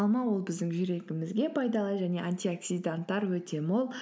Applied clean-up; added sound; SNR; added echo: none; none; none; none.